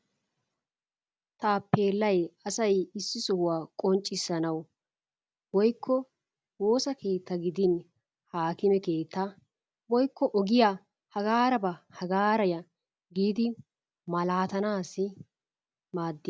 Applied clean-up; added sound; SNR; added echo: none; none; none; none.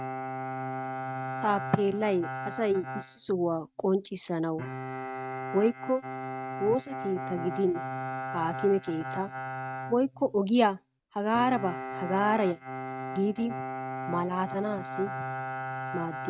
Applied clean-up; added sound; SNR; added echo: neural mask model RNNoise.